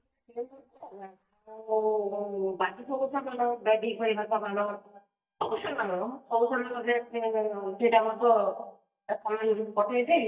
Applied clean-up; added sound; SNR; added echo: neural mask model DeepFilterNet 3.